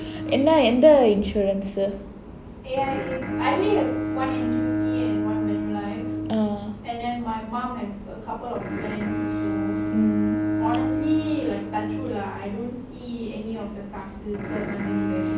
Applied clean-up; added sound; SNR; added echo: none; Bowed string instrument; 3 dB; none.